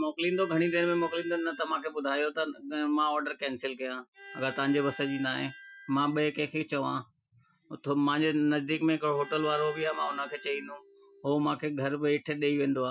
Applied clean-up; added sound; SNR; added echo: classical method Wiener filter.